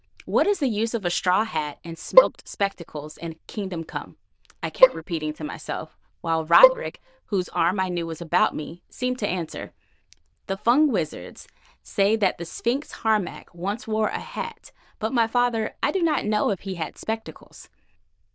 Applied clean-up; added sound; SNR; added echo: neural diffusion model UNIVERSE++.